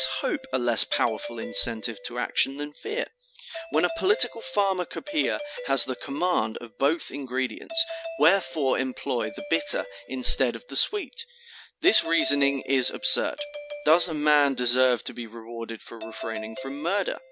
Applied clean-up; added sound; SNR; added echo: none; Doorbell; 16 dB; none.